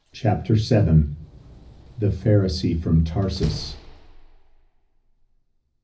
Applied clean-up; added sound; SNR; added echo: none; Slam; 17 dB; reverberation time 0.4 s.